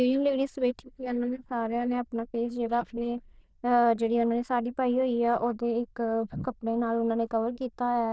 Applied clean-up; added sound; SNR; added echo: neural diffusion model UNIVERSE++.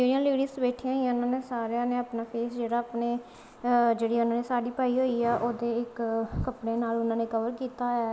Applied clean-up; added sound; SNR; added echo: none; none; none; none.